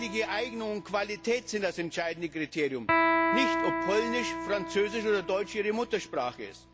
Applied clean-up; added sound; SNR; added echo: none; Electric guitar; 2 dB; none.